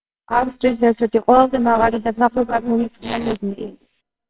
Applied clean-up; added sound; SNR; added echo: neural separator model SepFormer WHAMR!.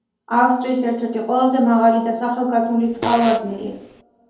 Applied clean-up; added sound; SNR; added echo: none; Fart; 12 dB; reverberation time 2.1 s.